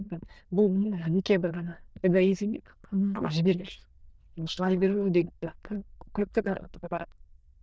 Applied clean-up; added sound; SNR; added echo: neural diffusion model UNIVERSE++.